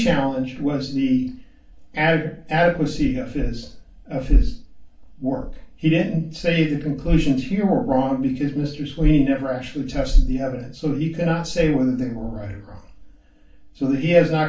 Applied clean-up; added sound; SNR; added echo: none; none; none; reverberation time 0.3 s.